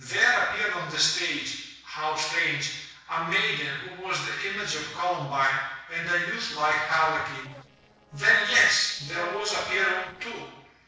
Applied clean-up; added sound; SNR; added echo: neural separator model SepFormer DNS4.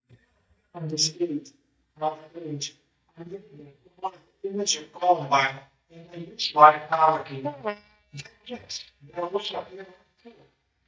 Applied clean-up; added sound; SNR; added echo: neural mask model DeepFilterNet 3.